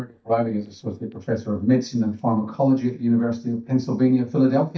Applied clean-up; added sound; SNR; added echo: neural mask model DeepFilterNet 3.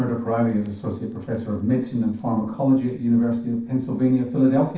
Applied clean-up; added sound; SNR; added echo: neural separator model SepFormer DNS4.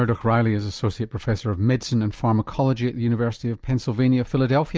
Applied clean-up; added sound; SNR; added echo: none; none; none; none.